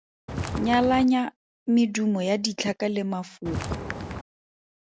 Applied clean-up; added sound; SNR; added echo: none; Walk, footsteps; 5 dB; none.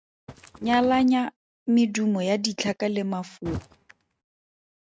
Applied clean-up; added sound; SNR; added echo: neural mask model RNNoise.